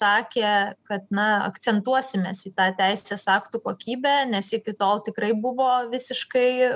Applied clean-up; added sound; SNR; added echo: none; none; none; none.